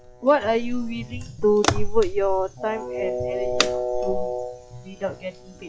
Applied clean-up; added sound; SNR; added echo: classical method log-MMSE.